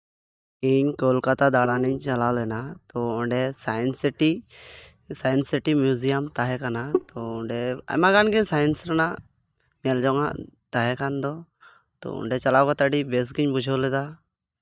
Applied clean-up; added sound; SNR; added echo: neural mask model DeepFilterNet 3.